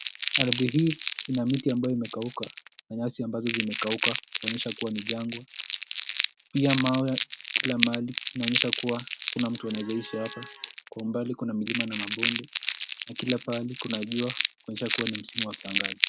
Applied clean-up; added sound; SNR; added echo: none; Crumpling, crinkling; 2 dB; none.